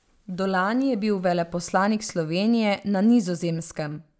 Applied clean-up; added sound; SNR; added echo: none; none; none; none.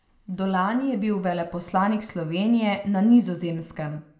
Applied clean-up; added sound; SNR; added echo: none; none; none; reverberation time 0.6 s.